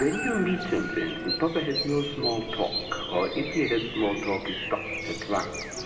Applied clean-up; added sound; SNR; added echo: none; Bird vocalization, bird call, bird song; 7 dB; reverberation time 1.7 s.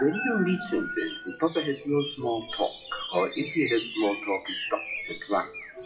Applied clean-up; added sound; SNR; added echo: classical method WPE with log-MMSE.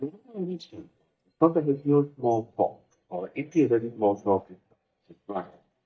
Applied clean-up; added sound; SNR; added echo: neural mask model DeepFilterNet 3.